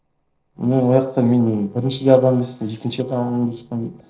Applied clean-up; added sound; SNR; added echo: neural separator model SepFormer DNS4.